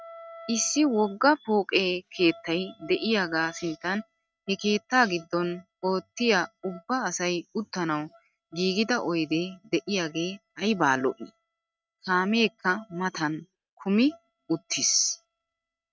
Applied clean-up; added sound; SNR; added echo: neural mask model RNNoise.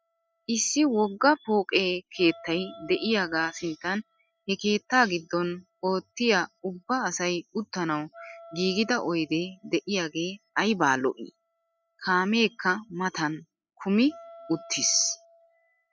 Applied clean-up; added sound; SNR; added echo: classical method spectral subtraction.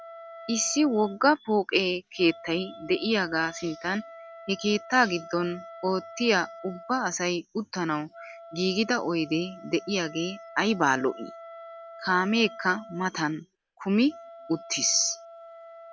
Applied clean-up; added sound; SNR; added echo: none; Wind instrument, woodwind instrument; 18 dB; none.